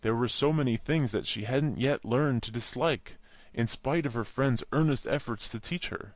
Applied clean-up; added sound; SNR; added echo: none; none; none; none.